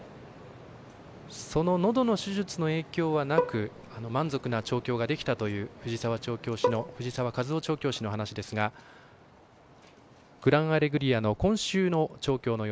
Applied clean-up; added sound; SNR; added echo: none; Bowed string instrument; 5 dB; none.